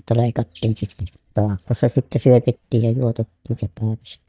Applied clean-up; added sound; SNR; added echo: neural mask model DeepFilterNet 3.